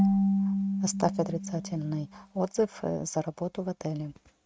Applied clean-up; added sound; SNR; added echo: neural mask model RNNoise.